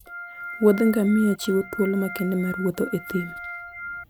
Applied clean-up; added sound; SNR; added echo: none; Organ; 12 dB; none.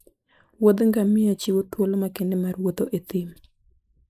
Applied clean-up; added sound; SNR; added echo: neural mask model Resemble Enhance denoiser.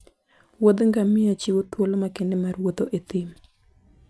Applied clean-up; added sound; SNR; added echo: none; none; none; none.